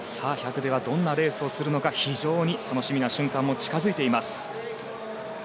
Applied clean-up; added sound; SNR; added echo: none; none; none; none.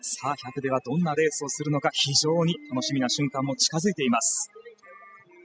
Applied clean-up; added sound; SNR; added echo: classical method spectral subtraction.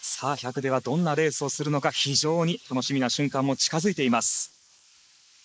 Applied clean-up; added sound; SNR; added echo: neural mask model Resemble Enhance denoiser.